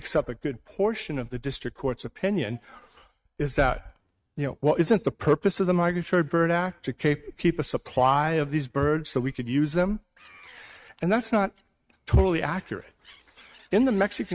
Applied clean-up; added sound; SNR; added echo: neural mask model RNNoise.